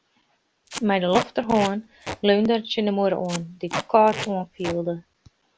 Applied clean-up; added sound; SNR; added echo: none; Packing tape, duct tape; 11 dB; none.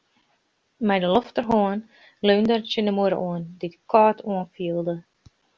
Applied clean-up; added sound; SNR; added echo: none; none; none; none.